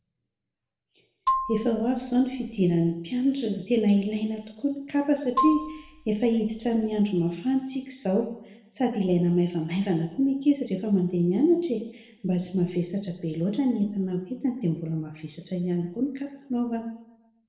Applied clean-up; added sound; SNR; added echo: none; Marimba, xylophone; 6 dB; reverberation time 0.8 s.